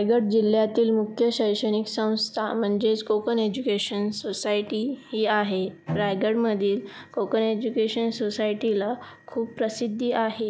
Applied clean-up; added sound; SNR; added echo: none; Bowed string instrument; 11 dB; none.